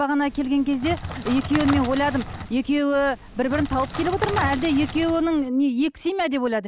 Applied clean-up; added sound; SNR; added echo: none; Crackle; 9 dB; none.